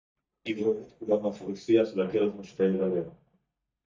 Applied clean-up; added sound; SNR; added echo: neural mask model DeepFilterNet 3.